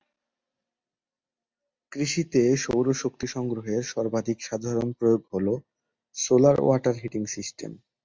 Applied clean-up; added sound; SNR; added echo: none; none; none; none.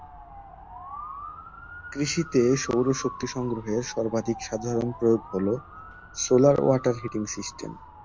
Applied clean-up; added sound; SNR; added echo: none; Motor vehicle (road) / Siren; 15 dB; none.